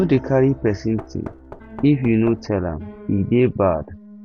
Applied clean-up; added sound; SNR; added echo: none; Piano + Knock; 17 dB; none.